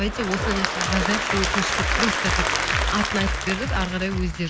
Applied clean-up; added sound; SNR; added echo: none; Applause / Crowd; 0 dB; none.